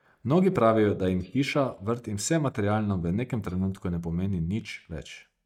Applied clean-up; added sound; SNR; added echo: neural mask model DeepFilterNet 3.